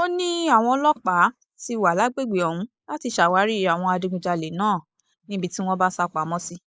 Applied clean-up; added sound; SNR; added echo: neural mask model Resemble Enhance denoiser.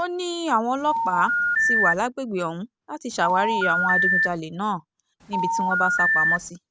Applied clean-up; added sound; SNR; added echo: none; Telephone; -4 dB; none.